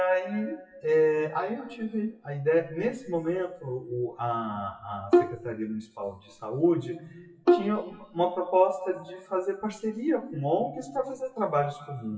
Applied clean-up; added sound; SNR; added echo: classical method WPE with log-MMSE.